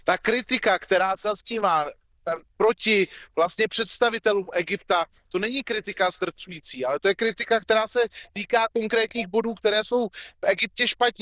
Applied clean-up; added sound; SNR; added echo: neural diffusion model UNIVERSE++.